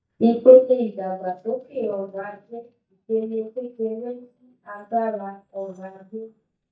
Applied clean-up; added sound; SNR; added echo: neural mask model DeepFilterNet 3.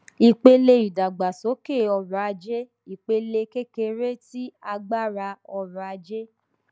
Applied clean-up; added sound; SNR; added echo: none; none; none; none.